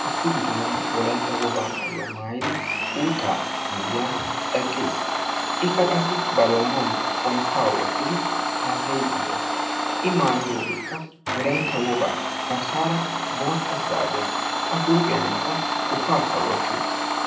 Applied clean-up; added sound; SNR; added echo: none; Domestic sounds, home sounds; -1 dB; reverberation time 0.6 s.